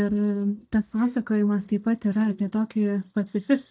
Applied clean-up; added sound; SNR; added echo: neural mask model DeepFilterNet 3.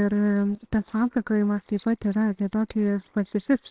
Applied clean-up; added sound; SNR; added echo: neural separator model SepFormer WHAMR!.